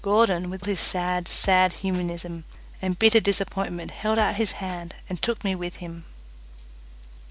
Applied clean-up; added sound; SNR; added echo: none; Drum kit; 16 dB; none.